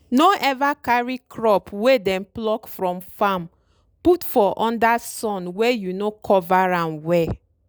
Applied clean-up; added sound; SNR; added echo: none; none; none; none.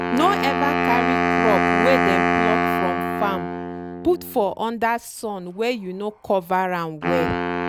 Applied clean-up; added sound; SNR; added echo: none; Wind instrument, woodwind instrument; -1 dB; none.